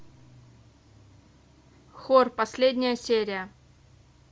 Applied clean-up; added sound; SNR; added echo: none; none; none; none.